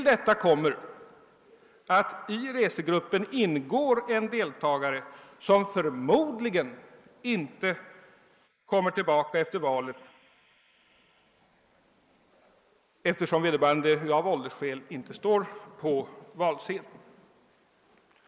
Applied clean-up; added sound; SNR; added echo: neural mask model Resemble Enhance denoiser.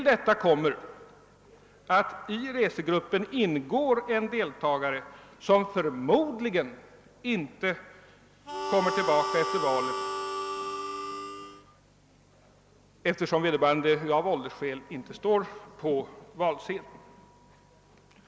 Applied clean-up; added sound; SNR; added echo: none; Harmonica; 4 dB; none.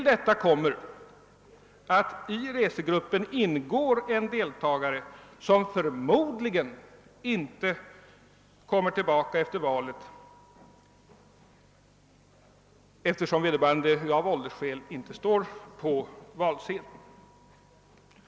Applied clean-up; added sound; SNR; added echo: none; none; none; none.